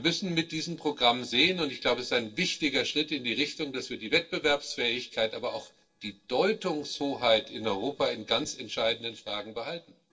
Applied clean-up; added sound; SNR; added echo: neural separator model SepFormer DNS4.